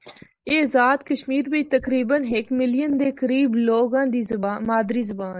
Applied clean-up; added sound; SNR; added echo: neural mask model Resemble Enhance denoiser.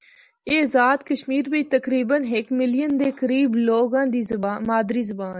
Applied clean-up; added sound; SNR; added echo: none; none; none; none.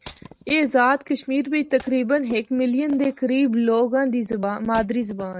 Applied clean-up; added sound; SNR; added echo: neural mask model RNNoise.